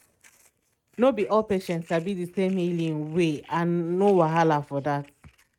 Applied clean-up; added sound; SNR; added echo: neural mask model RNNoise.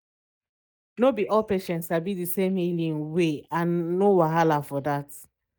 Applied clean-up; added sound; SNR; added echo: neural mask model DeepFilterNet 3.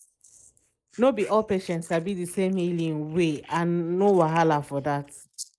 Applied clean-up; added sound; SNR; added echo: neural mask model Resemble Enhance denoiser.